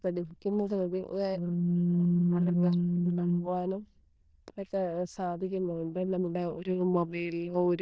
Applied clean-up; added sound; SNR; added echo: neural diffusion model UNIVERSE++.